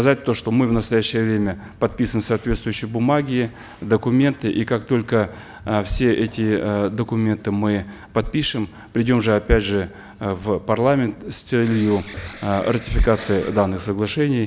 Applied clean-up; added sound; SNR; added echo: none; Alarm; 18 dB; none.